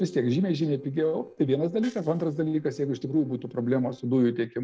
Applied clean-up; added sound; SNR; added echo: neural separator model SepFormer DNS4.